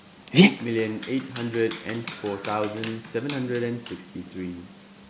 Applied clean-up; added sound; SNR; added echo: none; Dog; -1 dB; none.